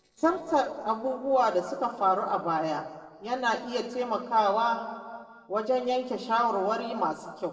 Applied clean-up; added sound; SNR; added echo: neural separator model SepFormer DNS4.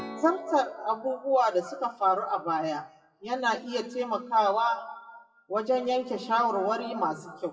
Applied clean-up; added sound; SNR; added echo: classical method WPE with log-MMSE.